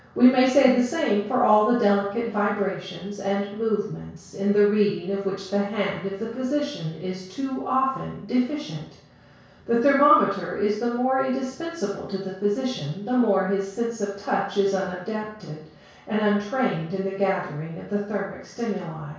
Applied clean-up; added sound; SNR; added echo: none; none; none; reverberation time 0.6 s.